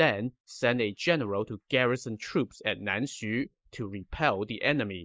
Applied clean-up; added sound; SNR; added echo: neural mask model Resemble Enhance denoiser.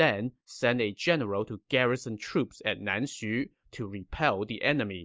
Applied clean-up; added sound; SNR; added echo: none; none; none; none.